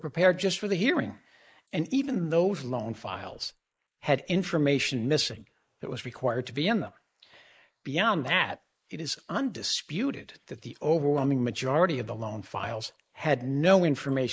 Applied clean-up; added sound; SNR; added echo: neural mask model Resemble Enhance denoiser.